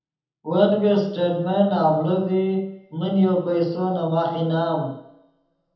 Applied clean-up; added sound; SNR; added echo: none; none; none; reverberation time 1.1 s.